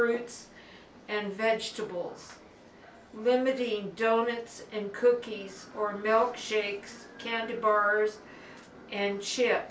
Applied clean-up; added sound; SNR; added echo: none; none; none; none.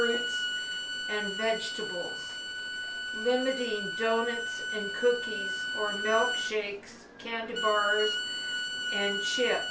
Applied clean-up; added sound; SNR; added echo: none; Bowed string instrument; 2 dB; none.